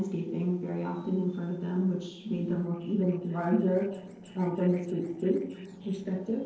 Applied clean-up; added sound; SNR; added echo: neural separator model SepFormer DNS4.